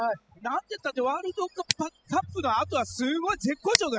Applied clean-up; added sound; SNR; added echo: classical method spectral subtraction.